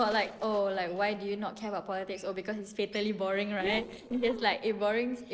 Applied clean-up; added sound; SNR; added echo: neural separator model SepFormer DNS4.